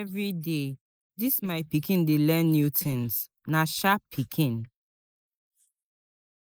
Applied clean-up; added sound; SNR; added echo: neural mask model Resemble Enhance denoiser.